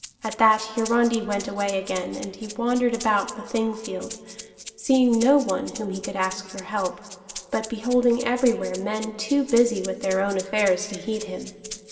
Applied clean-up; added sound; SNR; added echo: none; Rattle (instrument); 16 dB; reverberation time 2.2 s.